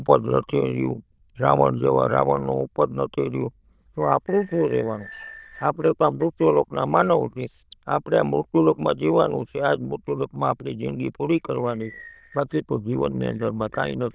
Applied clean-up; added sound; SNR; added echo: neural diffusion model UNIVERSE++.